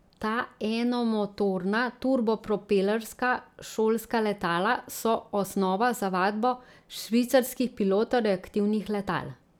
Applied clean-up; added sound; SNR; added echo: none; none; none; none.